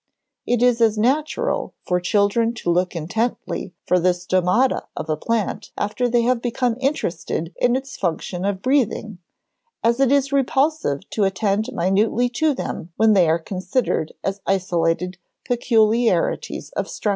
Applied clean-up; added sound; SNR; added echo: none; none; none; none.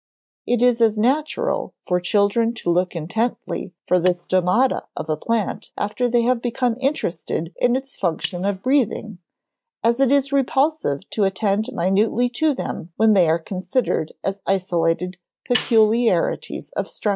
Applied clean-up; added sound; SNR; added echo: neural mask model DeepFilterNet 3.